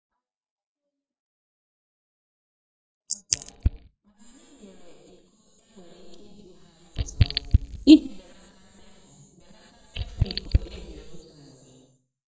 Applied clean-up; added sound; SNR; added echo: neural mask model DeepFilterNet 3.